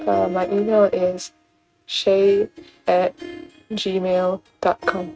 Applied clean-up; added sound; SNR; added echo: neural mask model RNNoise.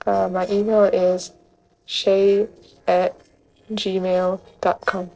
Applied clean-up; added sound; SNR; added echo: neural separator model SepFormer DNS4.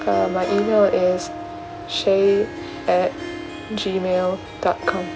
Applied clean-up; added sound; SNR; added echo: none; Harp; 11 dB; none.